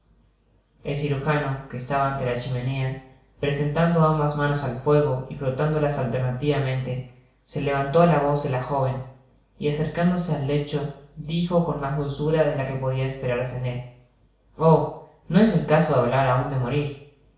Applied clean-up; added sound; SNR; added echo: none; none; none; reverberation time 0.6 s.